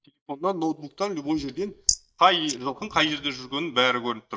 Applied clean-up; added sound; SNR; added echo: neural mask model DeepFilterNet 3.